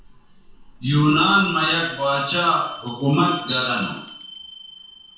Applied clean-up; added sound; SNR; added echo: none; Bell; 15 dB; reverberation time 0.6 s.